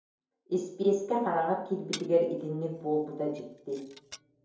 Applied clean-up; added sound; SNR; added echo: none; Glass; 17 dB; reverberation time 2.7 s.